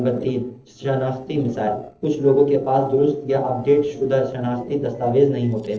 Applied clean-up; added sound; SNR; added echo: neural separator model SepFormer DNS4.